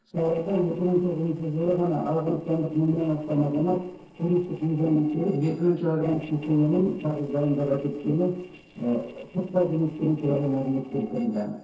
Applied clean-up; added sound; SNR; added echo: neural separator model SepFormer DNS4.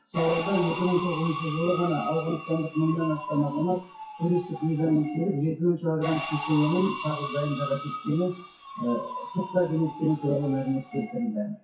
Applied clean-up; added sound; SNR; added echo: classical method WPE with log-MMSE.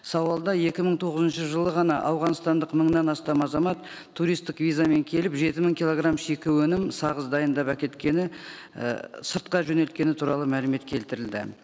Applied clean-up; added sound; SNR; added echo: none; none; none; none.